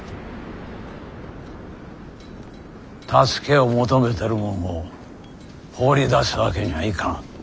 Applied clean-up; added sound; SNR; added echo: none; none; none; none.